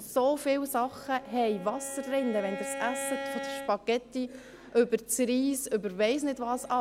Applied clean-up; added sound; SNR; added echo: none; Bowed string instrument; 12 dB; none.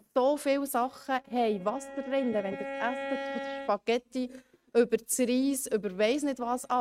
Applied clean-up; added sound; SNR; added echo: neural mask model RNNoise.